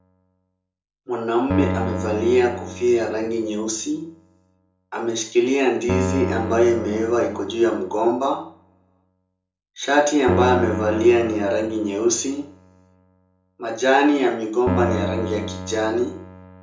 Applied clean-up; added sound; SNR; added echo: none; Keyboard (musical); 9 dB; reverberation time 0.6 s.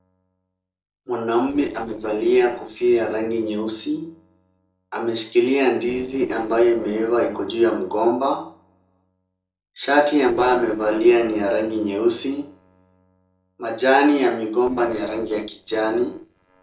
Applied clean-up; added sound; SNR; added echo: neural separator model SepFormer DNS4.